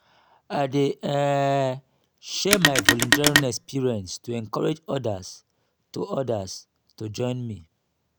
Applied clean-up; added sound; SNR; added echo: none; Telephone; -5 dB; none.